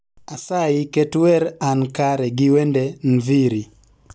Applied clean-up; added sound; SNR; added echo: none; none; none; none.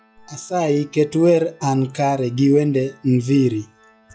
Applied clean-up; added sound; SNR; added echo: classical method log-MMSE.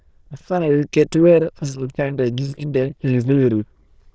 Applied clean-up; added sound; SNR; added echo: neural diffusion model UNIVERSE++.